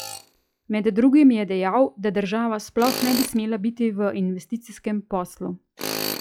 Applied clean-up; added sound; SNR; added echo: classical method log-MMSE.